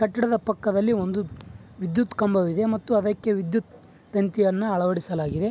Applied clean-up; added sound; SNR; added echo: none; none; none; none.